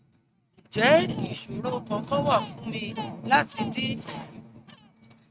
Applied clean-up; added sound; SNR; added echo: neural mask model RNNoise.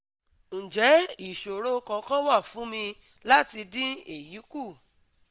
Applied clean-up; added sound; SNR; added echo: none; none; none; none.